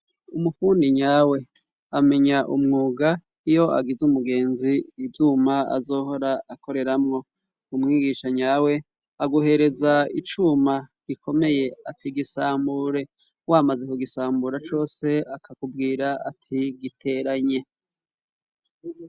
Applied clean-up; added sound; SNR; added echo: none; none; none; none.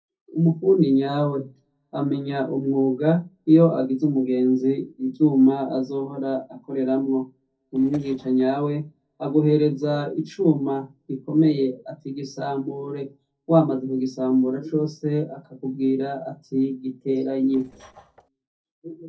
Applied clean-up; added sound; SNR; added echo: neural separator model SepFormer DNS4.